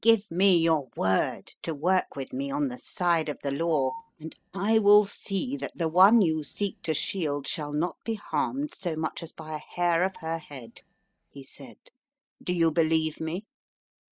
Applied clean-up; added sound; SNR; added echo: neural mask model DeepFilterNet 3.